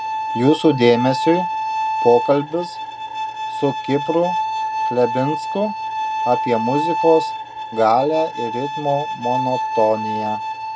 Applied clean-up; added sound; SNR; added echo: none; Bowed string instrument; 3 dB; none.